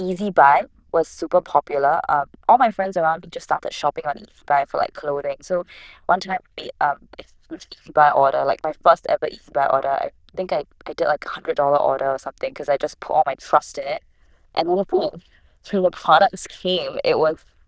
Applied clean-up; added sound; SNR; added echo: neural diffusion model UNIVERSE++.